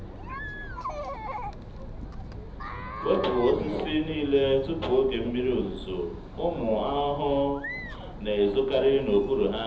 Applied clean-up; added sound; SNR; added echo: none; Chatter; 10 dB; reverberation time 0.7 s.